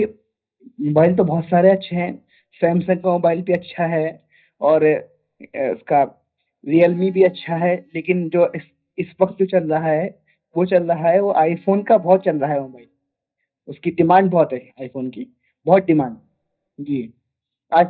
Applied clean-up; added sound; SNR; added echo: neural mask model DeepFilterNet 3.